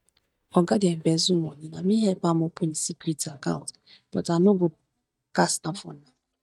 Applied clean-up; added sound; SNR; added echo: neural mask model DeepFilterNet 3.